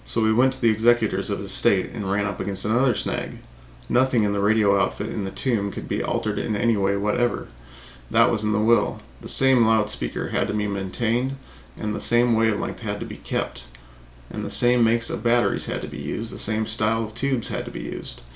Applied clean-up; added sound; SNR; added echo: none; none; none; none.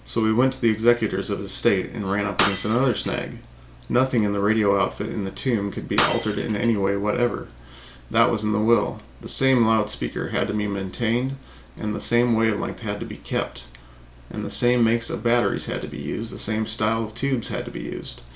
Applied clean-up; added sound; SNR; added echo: none; Shatter; 8 dB; none.